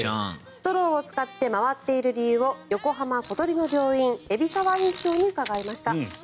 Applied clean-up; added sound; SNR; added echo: none; Fart; 16 dB; none.